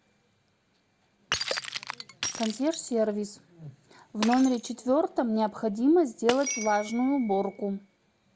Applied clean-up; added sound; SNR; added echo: none; Bell + Shatter; 11 dB; none.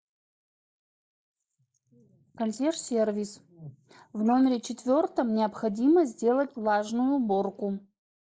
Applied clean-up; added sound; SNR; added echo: neural mask model Resemble Enhance denoiser.